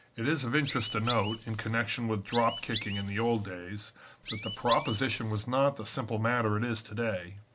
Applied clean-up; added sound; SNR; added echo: none; Chirp, tweet; 1 dB; none.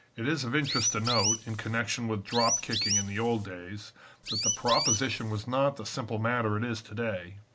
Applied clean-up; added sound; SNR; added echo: neural mask model Resemble Enhance denoiser.